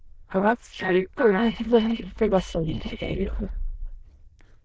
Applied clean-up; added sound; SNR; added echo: neural diffusion model UNIVERSE++.